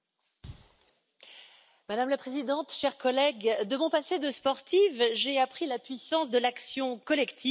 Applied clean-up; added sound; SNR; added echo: none; none; none; none.